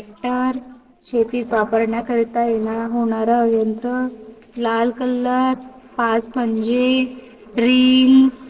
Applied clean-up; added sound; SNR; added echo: neural separator model SepFormer DNS4.